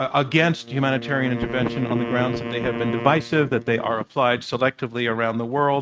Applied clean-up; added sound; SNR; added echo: neural mask model RNNoise.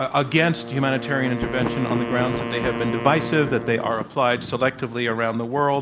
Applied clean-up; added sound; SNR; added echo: none; Wind instrument, woodwind instrument + Thunder; 8 dB; none.